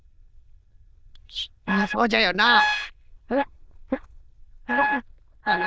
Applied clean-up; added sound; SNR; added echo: neural diffusion model UNIVERSE++.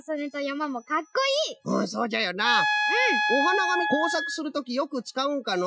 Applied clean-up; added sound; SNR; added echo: classical method Wiener filter.